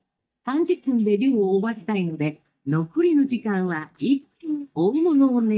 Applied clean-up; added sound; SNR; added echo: neural mask model DeepFilterNet 3.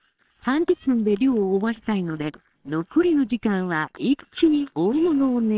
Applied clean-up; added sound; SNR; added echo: neural separator model SepFormer WHAMR!.